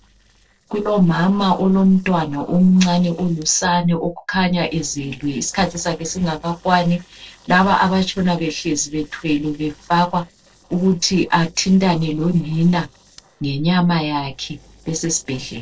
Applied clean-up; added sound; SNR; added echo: neural separator model SepFormer DNS4.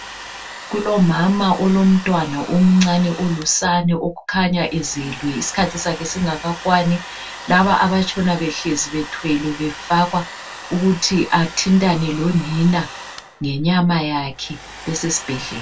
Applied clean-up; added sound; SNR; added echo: none; Domestic sounds, home sounds; 15 dB; reverberation time 0.1 s.